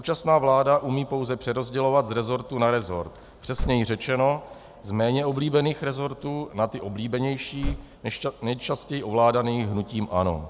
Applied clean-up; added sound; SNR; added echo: none; Slam / Car; 15 dB; none.